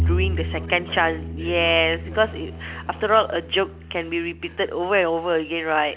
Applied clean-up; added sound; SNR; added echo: none; Bowed string instrument; 7 dB; none.